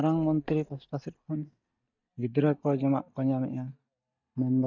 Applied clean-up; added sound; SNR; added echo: neural mask model DeepFilterNet 3.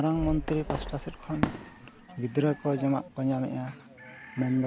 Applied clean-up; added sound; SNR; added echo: none; Fireworks; 7 dB; none.